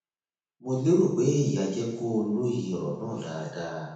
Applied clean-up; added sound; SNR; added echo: none; none; none; reverberation time 0.9 s.